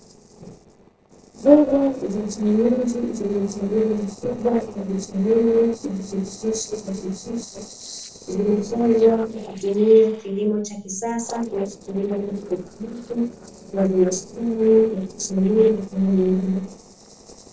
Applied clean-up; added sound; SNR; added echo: neural separator model SepFormer DNS4.